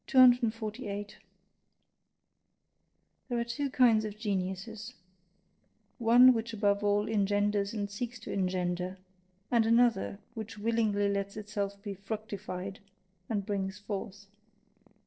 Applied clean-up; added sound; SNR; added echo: neural separator model SepFormer DNS4.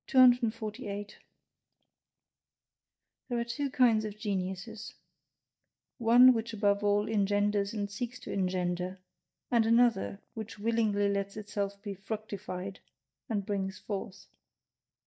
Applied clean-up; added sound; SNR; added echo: neural mask model DeepFilterNet 3.